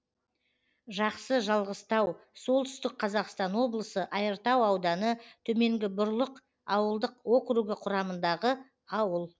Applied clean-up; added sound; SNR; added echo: none; none; none; none.